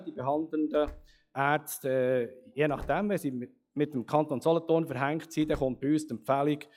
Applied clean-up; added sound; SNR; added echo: classical method log-MMSE.